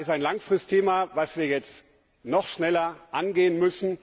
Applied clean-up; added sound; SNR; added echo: none; none; none; none.